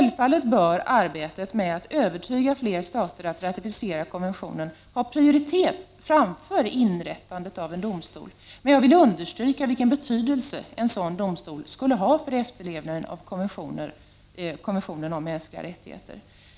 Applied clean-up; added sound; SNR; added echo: none; none; none; none.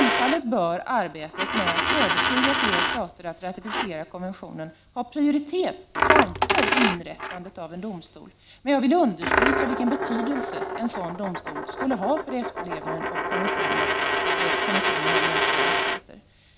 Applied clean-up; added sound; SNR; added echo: none; Coin (dropping); -2 dB; none.